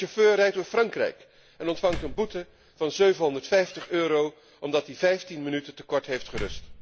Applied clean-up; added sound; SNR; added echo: none; Slam; 16 dB; none.